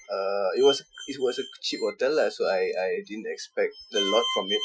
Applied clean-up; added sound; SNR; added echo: classical method Wiener filter.